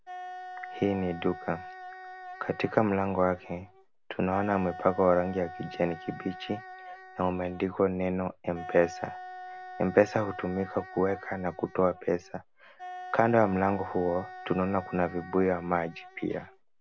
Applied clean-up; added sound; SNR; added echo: none; Wind instrument, woodwind instrument; 14 dB; none.